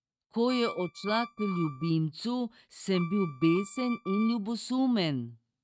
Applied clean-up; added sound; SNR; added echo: neural mask model RNNoise.